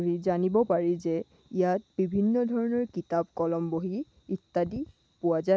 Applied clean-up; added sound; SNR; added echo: none; none; none; none.